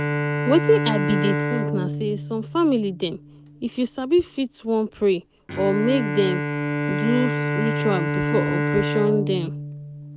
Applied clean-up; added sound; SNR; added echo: none; Bowed string instrument; 2 dB; none.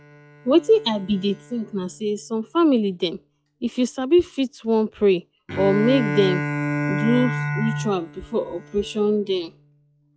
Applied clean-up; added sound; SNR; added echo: classical method log-MMSE.